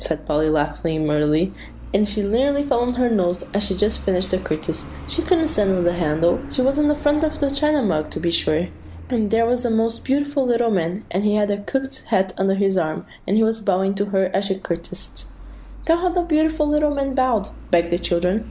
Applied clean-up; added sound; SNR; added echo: none; Truck; 16 dB; none.